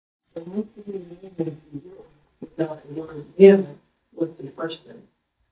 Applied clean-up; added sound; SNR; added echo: neural mask model DeepFilterNet 3.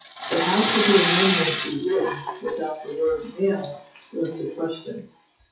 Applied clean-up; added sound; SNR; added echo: classical method WPE with log-MMSE.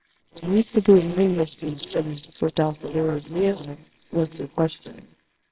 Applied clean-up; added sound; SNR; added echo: neural separator model SepFormer WHAMR!.